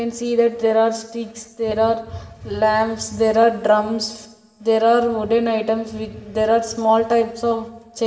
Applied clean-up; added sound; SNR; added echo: none; none; none; reverberation time 1.0 s.